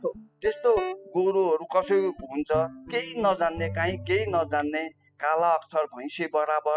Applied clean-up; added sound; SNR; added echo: classical method spectral subtraction.